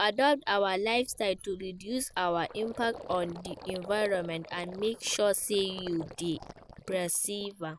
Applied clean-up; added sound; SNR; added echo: none; Gurgling; 16 dB; none.